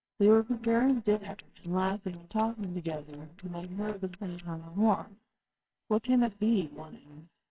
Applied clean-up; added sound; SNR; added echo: neural separator model SepFormer WHAMR!.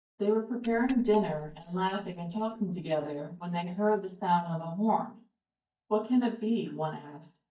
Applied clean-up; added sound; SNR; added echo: neural mask model DeepFilterNet 3.